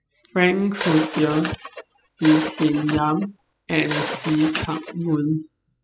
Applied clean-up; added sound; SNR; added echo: classical method spectral subtraction.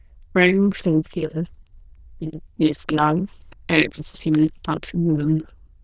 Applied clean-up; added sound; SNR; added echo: neural diffusion model UNIVERSE++.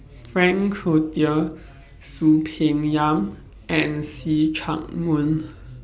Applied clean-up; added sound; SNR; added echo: none; none; none; none.